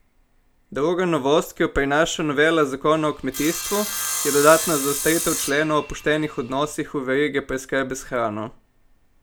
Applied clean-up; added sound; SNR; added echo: none; Sawing; 6 dB; none.